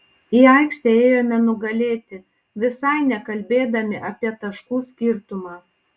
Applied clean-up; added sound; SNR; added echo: none; none; none; none.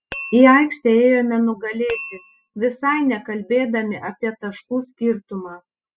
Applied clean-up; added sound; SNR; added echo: classical method spectral subtraction.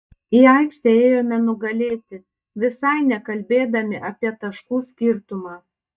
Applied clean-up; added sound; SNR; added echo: neural mask model DeepFilterNet 3.